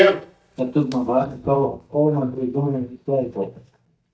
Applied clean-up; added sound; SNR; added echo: neural mask model DeepFilterNet 3.